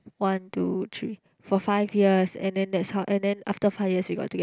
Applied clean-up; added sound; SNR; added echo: none; none; none; none.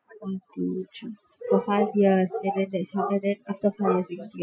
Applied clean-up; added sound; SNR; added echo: classical method Wiener filter.